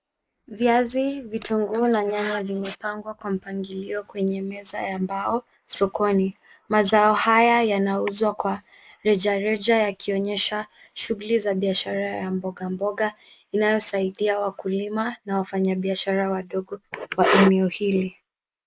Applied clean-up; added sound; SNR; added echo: neural mask model Resemble Enhance denoiser.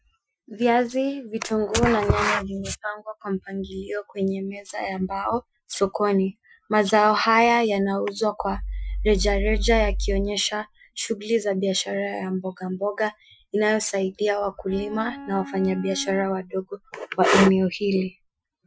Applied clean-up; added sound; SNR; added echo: classical method Wiener filter.